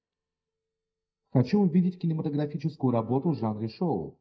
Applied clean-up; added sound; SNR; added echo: neural mask model DeepFilterNet 3.